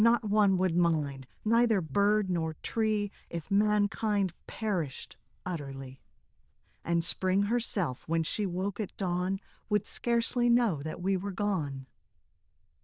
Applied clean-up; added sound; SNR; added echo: neural diffusion model UNIVERSE++.